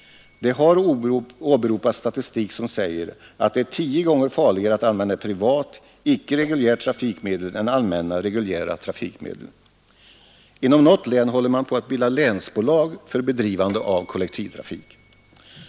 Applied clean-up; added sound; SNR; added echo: none; Bell; 20 dB; none.